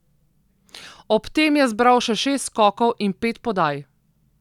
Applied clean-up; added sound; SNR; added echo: none; none; none; none.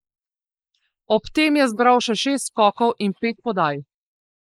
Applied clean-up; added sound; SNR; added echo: neural mask model Resemble Enhance denoiser.